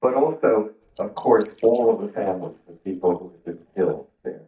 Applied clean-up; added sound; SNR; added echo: neural mask model DeepFilterNet 3.